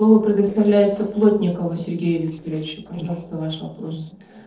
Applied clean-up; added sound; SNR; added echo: neural separator model SepFormer DNS4.